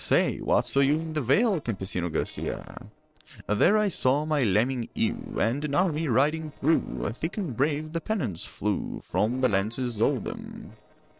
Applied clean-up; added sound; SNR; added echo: neural separator model SepFormer DNS4.